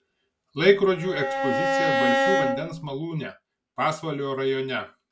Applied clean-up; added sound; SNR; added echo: none; Bowed string instrument; -2 dB; none.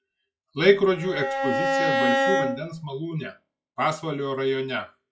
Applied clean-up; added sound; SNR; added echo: classical method log-MMSE.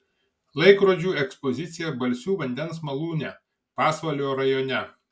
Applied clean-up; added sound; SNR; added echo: none; none; none; none.